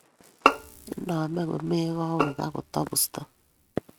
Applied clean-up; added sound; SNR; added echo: neural mask model RNNoise.